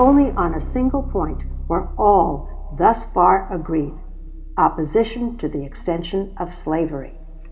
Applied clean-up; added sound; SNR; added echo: none; Keyboard (musical); 9 dB; reverberation time 2.2 s.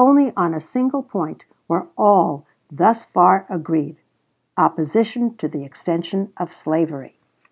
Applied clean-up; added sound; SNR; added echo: none; none; none; none.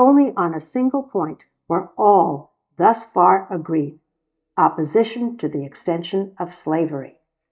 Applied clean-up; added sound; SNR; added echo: neural mask model DeepFilterNet 3.